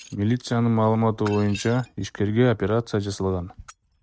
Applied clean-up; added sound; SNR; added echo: neural mask model RNNoise.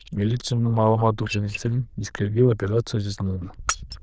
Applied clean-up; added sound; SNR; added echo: neural diffusion model UNIVERSE++.